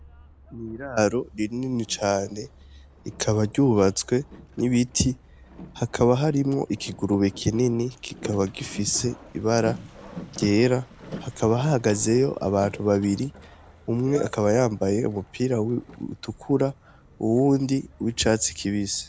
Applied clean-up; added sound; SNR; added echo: none; Boat, Water vehicle; 19 dB; none.